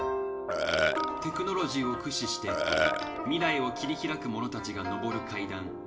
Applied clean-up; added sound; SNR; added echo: none; Burping, eructation; -2 dB; reverberation time 0.4 s.